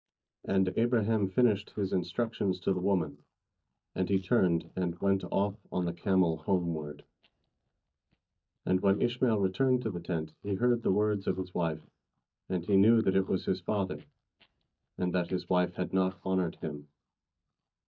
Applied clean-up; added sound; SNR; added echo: neural mask model DeepFilterNet 3.